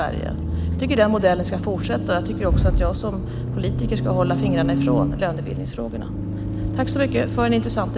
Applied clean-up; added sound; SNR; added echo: none; Accelerating, revving, vroom; -1 dB; none.